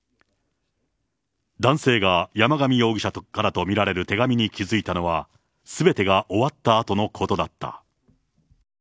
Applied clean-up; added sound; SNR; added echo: none; none; none; none.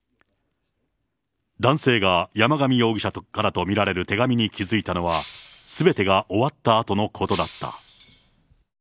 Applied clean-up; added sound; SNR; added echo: none; Shatter; 13 dB; none.